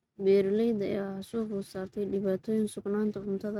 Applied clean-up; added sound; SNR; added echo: neural mask model RNNoise.